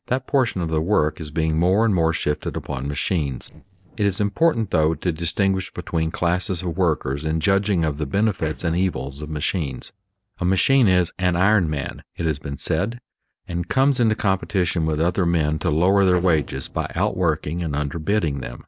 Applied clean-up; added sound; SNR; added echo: neural separator model SepFormer DNS4.